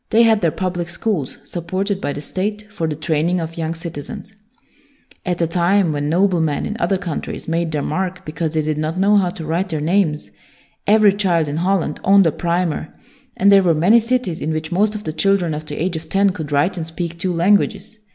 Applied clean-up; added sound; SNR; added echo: none; none; none; none.